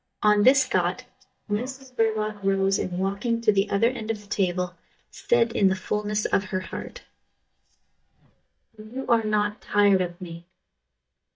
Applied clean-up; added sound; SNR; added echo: neural mask model DeepFilterNet 3.